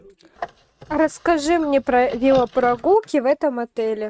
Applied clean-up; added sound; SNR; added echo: neural mask model RNNoise.